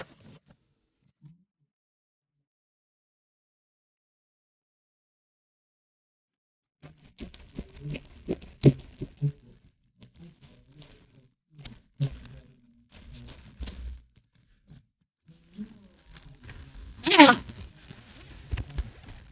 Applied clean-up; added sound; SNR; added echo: neural mask model DeepFilterNet 3.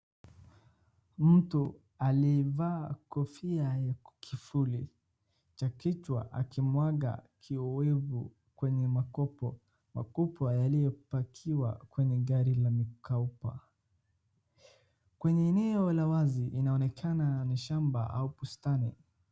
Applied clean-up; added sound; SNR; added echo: none; none; none; none.